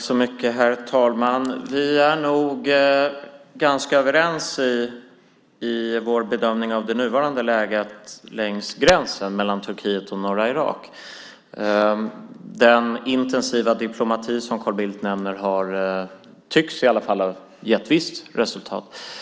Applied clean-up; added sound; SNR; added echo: none; none; none; none.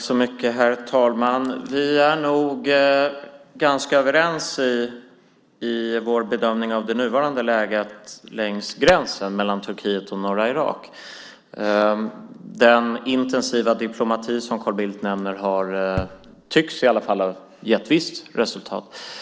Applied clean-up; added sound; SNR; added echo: neural separator model SepFormer DNS4.